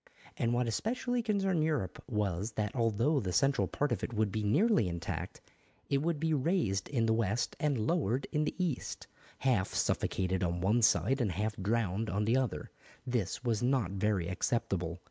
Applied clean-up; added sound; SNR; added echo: none; none; none; none.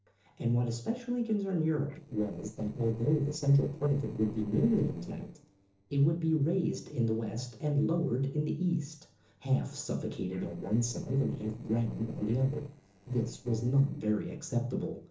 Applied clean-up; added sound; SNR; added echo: neural separator model SepFormer DNS4.